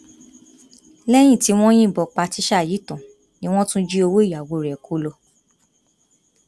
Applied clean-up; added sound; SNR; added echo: none; none; none; none.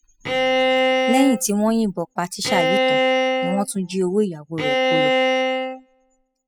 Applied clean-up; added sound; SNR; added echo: classical method spectral subtraction.